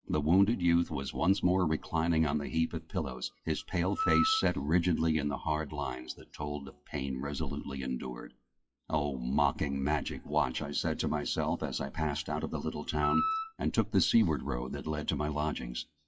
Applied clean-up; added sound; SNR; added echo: classical method WPE with log-MMSE.